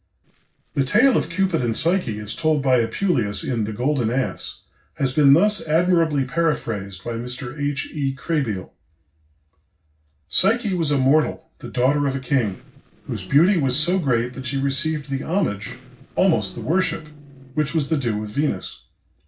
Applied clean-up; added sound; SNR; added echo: neural separator model SepFormer DNS4.